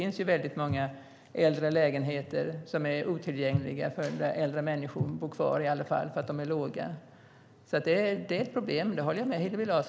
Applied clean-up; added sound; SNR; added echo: none; none; none; none.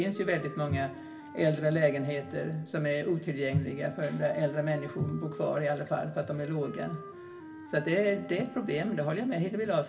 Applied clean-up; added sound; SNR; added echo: none; Wind instrument, woodwind instrument; 16 dB; reverberation time 0.1 s.